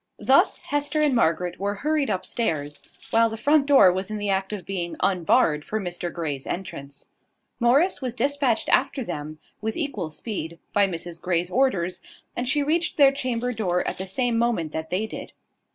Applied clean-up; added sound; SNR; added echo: none; Cutlery, silverware; 18 dB; none.